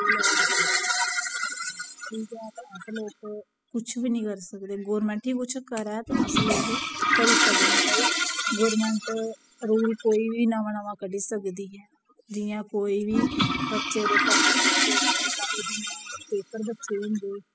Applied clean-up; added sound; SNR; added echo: classical method spectral subtraction.